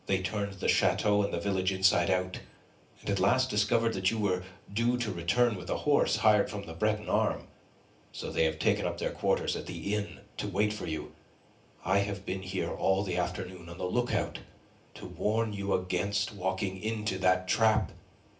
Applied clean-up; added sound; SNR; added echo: none; none; none; reverberation time 0.3 s.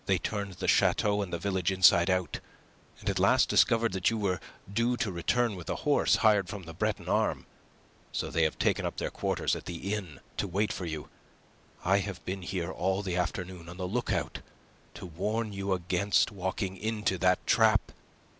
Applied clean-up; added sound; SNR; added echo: none; none; none; none.